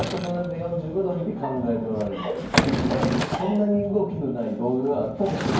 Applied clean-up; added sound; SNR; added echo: none; Sliding door / Wood; 4 dB; reverberation time 0.9 s.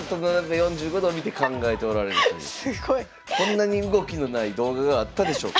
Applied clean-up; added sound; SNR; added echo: none; none; none; none.